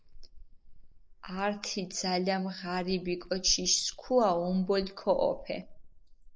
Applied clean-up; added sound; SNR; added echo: neural mask model Resemble Enhance denoiser.